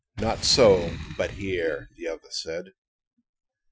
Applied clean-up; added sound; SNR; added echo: classical method Wiener filter.